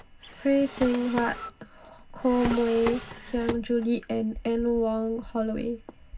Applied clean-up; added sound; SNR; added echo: none; Drawer open or close; 11 dB; reverberation time 0.4 s.